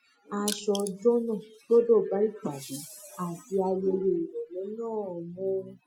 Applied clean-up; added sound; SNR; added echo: classical method Wiener filter.